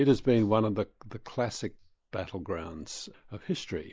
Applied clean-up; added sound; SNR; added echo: neural mask model Resemble Enhance denoiser.